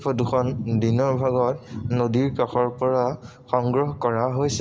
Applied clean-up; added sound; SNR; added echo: none; none; none; reverberation time 1.9 s.